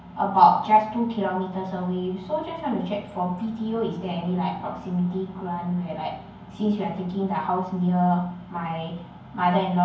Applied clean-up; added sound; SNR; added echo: none; none; none; reverberation time 0.9 s.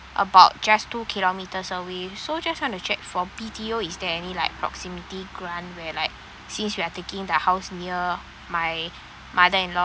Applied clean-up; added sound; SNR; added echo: none; none; none; none.